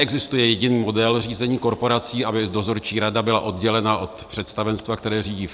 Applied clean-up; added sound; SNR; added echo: none; none; none; none.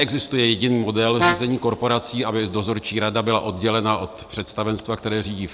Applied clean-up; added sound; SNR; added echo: none; Brass instrument; 4 dB; none.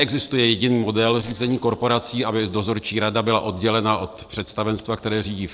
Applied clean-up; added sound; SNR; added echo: neural separator model SepFormer DNS4.